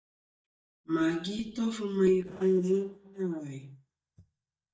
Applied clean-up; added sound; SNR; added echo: neural mask model DeepFilterNet 3.